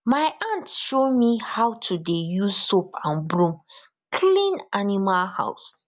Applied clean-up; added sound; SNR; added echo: none; none; none; none.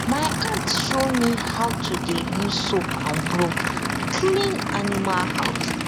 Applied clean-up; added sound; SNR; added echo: none; Idling / Aircraft; 0 dB; none.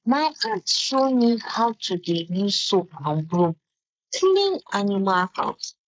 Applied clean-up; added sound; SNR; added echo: neural mask model Resemble Enhance denoiser.